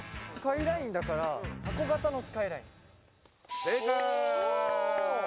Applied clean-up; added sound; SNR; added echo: none; none; none; none.